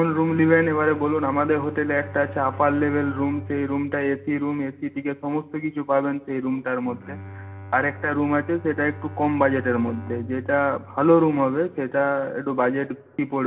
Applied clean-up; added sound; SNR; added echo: none; Bowed string instrument; 16 dB; reverberation time 1.3 s.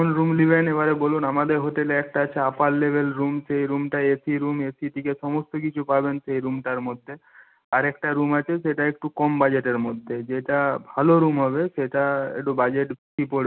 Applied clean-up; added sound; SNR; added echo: none; none; none; none.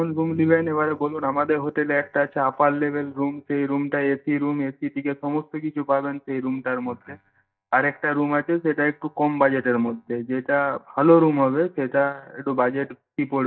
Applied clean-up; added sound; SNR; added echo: neural mask model DeepFilterNet 3.